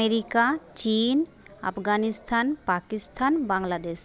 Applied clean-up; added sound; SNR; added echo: none; none; none; none.